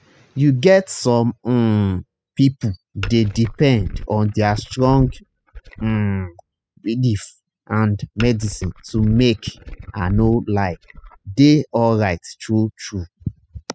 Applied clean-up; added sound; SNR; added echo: classical method spectral subtraction.